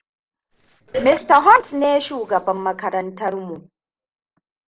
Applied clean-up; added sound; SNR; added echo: neural separator model SepFormer DNS4.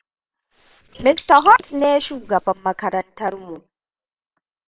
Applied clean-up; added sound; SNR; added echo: neural separator model SepFormer WHAM!.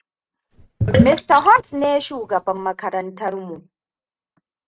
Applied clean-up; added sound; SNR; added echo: neural mask model RNNoise.